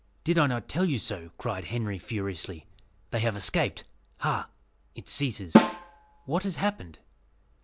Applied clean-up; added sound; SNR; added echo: none; Snare drum; -4 dB; none.